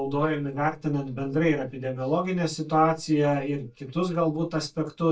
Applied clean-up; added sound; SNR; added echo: neural mask model DeepFilterNet 3.